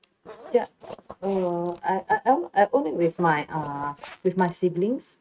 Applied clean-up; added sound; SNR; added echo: neural mask model RNNoise.